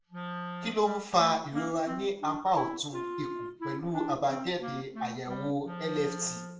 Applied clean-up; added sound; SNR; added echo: none; Wind instrument, woodwind instrument; 7 dB; reverberation time 0.5 s.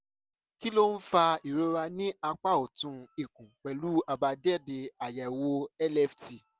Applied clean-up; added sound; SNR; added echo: none; none; none; none.